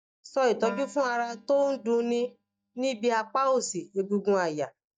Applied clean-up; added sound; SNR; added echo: neural mask model DeepFilterNet 3.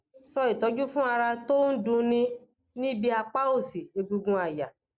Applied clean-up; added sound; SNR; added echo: none; none; none; none.